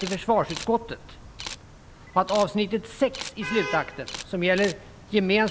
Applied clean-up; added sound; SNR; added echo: none; Camera + Traffic noise, roadway noise / Vehicle horn, car horn, honking; 12 dB; none.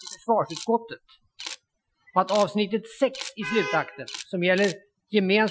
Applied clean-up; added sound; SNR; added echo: classical method Wiener filter.